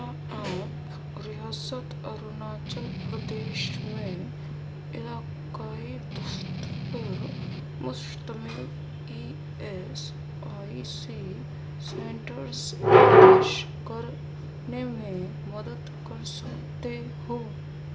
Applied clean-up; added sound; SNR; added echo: none; Strum; 9 dB; none.